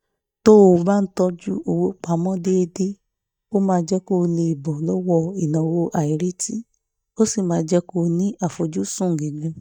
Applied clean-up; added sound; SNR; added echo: neural mask model DeepFilterNet 3.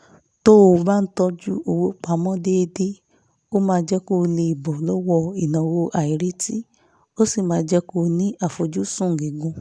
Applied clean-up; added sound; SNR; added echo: none; none; none; none.